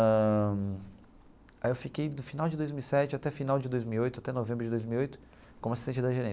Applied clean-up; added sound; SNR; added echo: none; none; none; none.